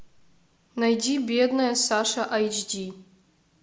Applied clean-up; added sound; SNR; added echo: none; none; none; none.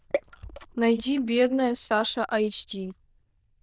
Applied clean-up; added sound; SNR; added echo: neural diffusion model UNIVERSE++.